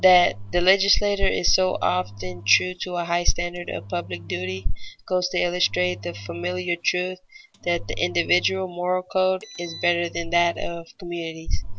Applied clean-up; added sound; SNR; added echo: none; Engine; 19 dB; none.